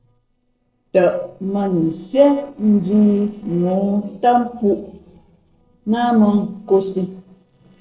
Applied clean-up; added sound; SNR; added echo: neural separator model SepFormer DNS4.